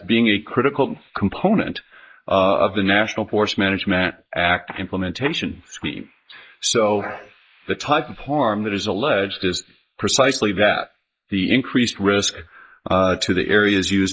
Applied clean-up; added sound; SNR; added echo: neural mask model Resemble Enhance denoiser.